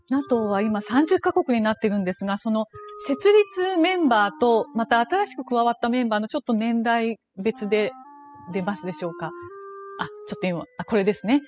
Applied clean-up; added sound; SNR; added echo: classical method spectral subtraction.